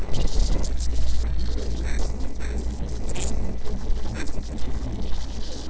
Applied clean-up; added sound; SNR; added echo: neural separator model SepFormer DNS4.